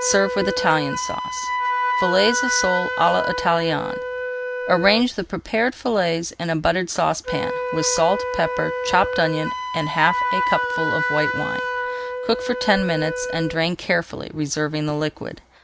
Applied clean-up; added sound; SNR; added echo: none; Wind instrument, woodwind instrument; 4 dB; none.